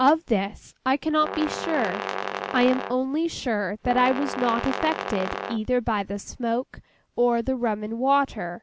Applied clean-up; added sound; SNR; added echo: none; Brass instrument; 7 dB; none.